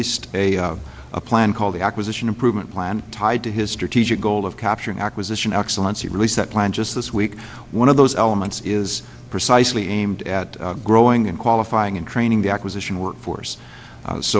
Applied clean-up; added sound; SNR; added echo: none; none; none; none.